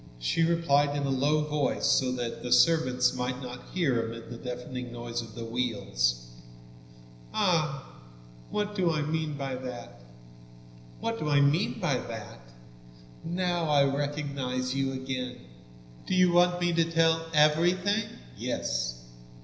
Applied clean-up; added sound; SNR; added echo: none; none; none; reverberation time 0.9 s.